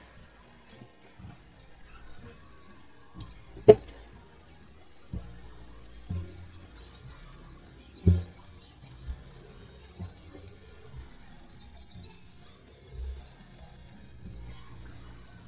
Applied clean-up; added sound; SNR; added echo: neural mask model DeepFilterNet 3.